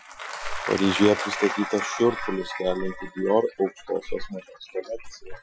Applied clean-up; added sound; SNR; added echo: classical method Wiener filter.